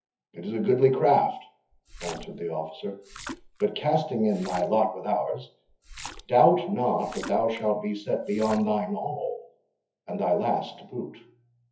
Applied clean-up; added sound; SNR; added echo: classical method WPE with log-MMSE.